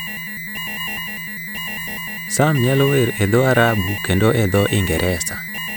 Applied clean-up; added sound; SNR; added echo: none; Alarm; 8 dB; none.